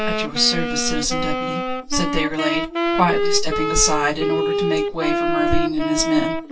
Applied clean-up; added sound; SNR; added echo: none; Wind instrument, woodwind instrument; 1 dB; reverberation time 0.1 s.